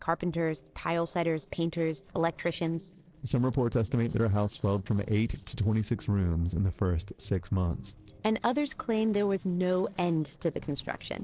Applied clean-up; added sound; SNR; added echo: neural separator model SepFormer DNS4.